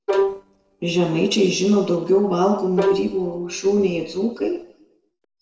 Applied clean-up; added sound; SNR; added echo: neural separator model SepFormer DNS4.